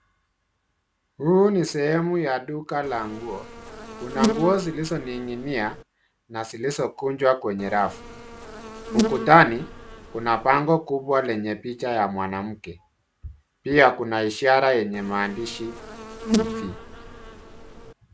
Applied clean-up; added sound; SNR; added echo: none; Insect; 6 dB; none.